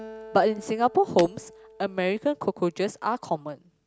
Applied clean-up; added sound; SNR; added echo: none; Acoustic guitar + Shatter; 18 dB; none.